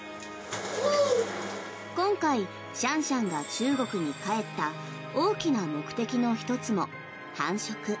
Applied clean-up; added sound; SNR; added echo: none; none; none; none.